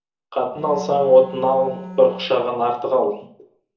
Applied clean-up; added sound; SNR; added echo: none; Bowed string instrument; 16 dB; reverberation time 0.7 s.